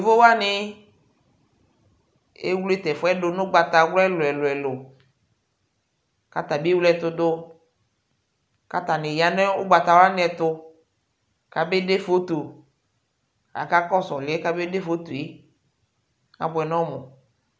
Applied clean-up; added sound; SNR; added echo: none; none; none; none.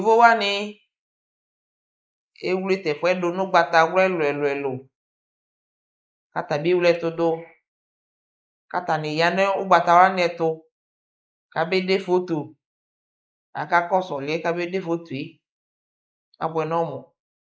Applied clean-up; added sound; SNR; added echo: neural mask model Resemble Enhance denoiser.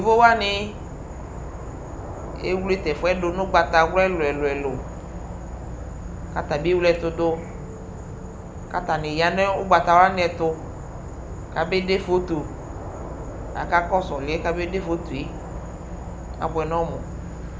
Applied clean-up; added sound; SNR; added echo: none; Insect / Frog; 9 dB; none.